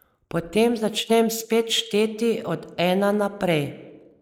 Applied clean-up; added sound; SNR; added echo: neural mask model Resemble Enhance denoiser.